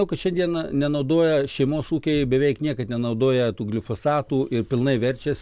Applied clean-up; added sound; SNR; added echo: none; none; none; none.